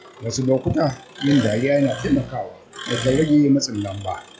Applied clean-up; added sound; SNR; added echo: classical method log-MMSE.